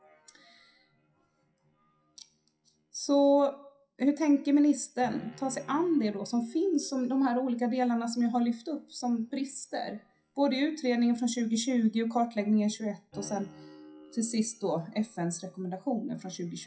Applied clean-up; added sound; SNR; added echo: classical method WPE with log-MMSE.